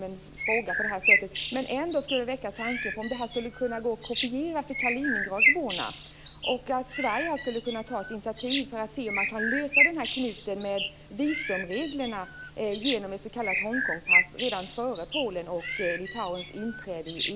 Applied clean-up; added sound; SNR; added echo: none; Bird; -2 dB; none.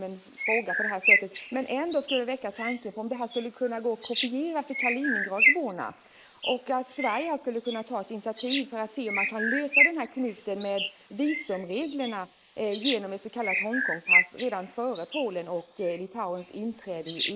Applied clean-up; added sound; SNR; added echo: neural mask model Resemble Enhance denoiser.